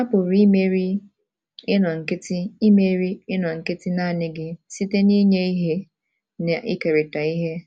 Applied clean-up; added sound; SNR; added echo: none; none; none; none.